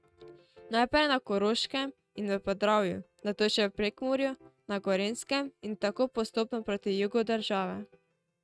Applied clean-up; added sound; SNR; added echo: neural mask model RNNoise.